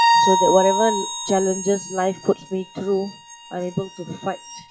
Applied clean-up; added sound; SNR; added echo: classical method log-MMSE.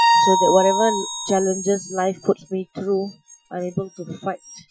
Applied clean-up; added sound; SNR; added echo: classical method Wiener filter.